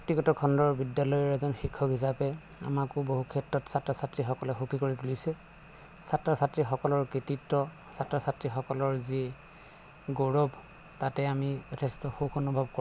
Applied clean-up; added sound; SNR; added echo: none; none; none; none.